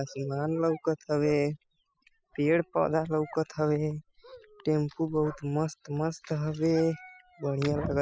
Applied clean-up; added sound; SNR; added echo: classical method spectral subtraction.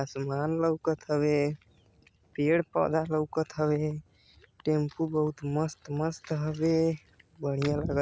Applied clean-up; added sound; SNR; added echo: none; none; none; none.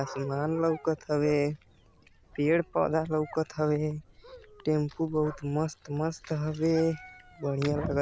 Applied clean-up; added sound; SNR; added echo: none; Dog; 19 dB; none.